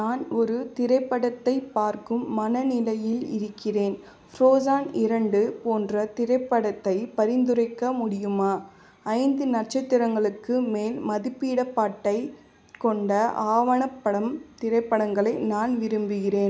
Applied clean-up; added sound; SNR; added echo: none; none; none; none.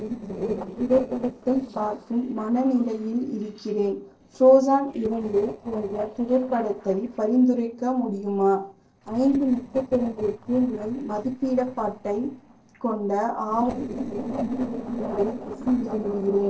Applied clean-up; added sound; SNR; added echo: neural separator model SepFormer DNS4.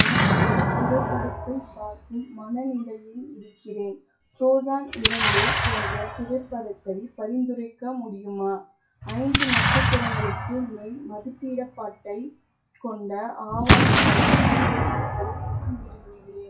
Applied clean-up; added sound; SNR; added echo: classical method WPE with log-MMSE.